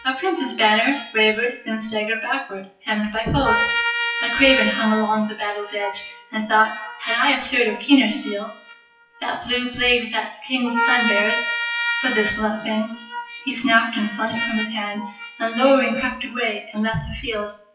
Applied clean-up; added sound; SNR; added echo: classical method WPE with log-MMSE.